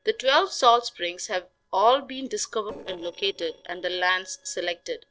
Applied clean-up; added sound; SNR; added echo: neural separator model SepFormer DNS4.